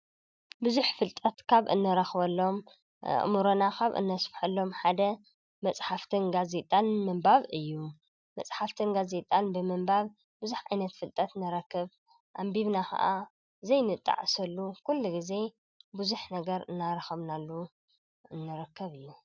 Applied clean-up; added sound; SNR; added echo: none; none; none; none.